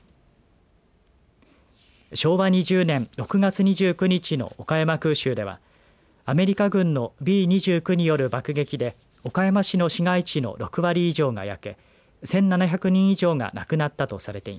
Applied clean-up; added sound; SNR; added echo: none; none; none; none.